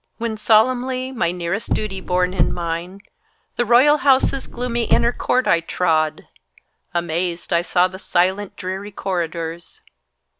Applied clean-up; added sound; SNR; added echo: none; Car; -2 dB; none.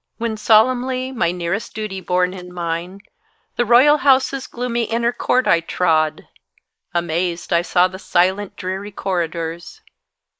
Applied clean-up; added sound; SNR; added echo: neural mask model Resemble Enhance denoiser.